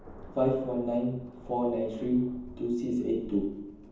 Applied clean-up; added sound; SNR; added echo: none; Thunder; 18 dB; reverberation time 1.2 s.